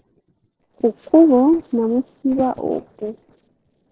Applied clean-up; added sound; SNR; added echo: neural separator model SepFormer DNS4.